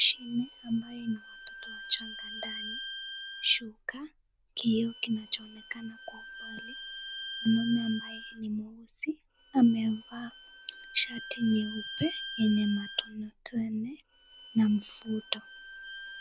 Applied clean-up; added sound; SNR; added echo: none; Bowed string instrument; 13 dB; none.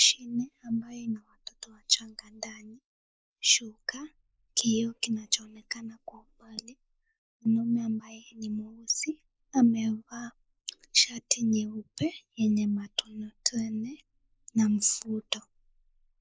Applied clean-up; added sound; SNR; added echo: neural mask model Resemble Enhance denoiser.